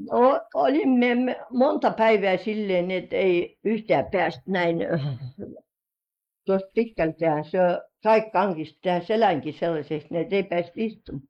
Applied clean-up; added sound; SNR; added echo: neural mask model Resemble Enhance denoiser.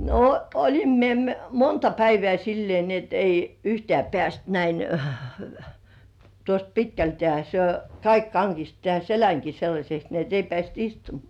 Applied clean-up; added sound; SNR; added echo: none; none; none; none.